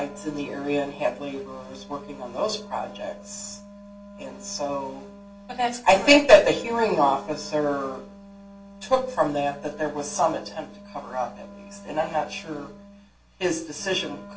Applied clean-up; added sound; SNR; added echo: none; Wind instrument, woodwind instrument; 18 dB; reverberation time 0.3 s.